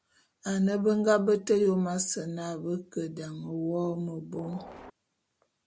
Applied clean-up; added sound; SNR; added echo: none; Train; 15 dB; none.